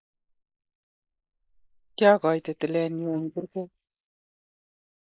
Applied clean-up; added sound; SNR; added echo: neural mask model Resemble Enhance denoiser.